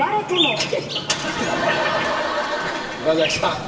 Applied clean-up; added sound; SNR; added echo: none; Chirp, tweet; 7 dB; reverberation time 2.1 s.